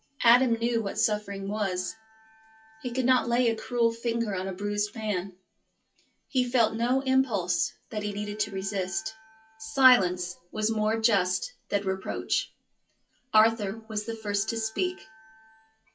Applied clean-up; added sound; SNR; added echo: classical method WPE with log-MMSE.